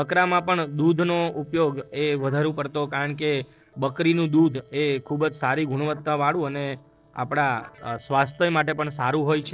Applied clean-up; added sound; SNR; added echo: neural separator model SepFormer DNS4.